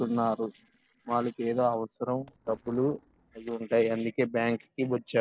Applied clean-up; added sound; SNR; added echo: neural separator model SepFormer DNS4.